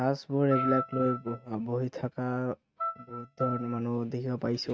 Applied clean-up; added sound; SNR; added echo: neural mask model RNNoise.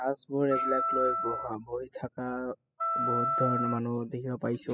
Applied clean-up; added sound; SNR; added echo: classical method spectral subtraction.